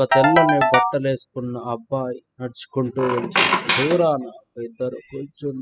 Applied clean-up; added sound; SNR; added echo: classical method spectral subtraction.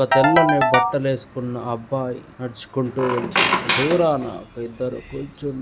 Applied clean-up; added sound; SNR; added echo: none; Ringtone / Keyboard (musical) + Squeak; -1 dB; none.